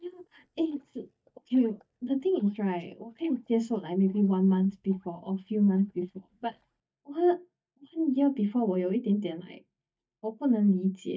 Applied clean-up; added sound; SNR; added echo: neural mask model DeepFilterNet 3.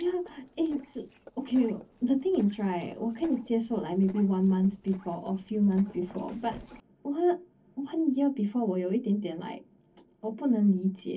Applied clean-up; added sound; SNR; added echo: neural separator model SepFormer DNS4.